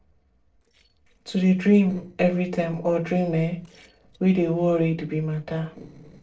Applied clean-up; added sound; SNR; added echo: neural separator model SepFormer DNS4.